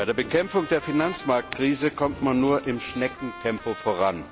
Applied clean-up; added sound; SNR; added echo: none; Trumpet + Thunder / Rain; 15 dB; none.